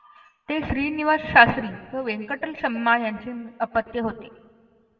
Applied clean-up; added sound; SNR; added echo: none; none; none; reverberation time 1.3 s.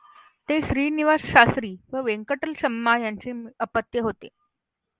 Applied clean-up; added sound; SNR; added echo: none; none; none; none.